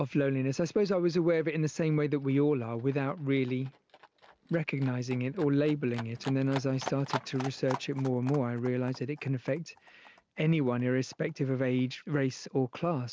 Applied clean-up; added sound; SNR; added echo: none; Livestock, farm animals, working animals; 18 dB; none.